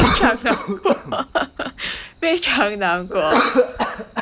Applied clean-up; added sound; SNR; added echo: none; Cough; 1 dB; none.